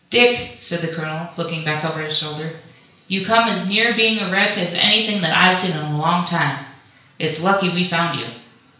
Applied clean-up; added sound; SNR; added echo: none; none; none; reverberation time 0.5 s.